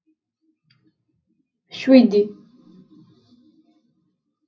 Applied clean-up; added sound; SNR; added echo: none; none; none; reverberation time 0.4 s.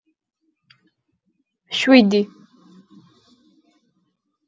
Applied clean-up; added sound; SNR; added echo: none; none; none; none.